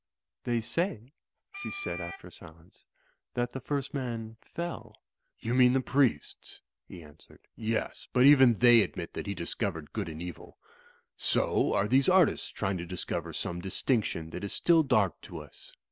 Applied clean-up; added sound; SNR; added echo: none; Wind instrument, woodwind instrument; 12 dB; none.